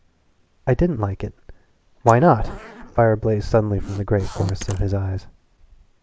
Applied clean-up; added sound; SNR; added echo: neural mask model Resemble Enhance denoiser.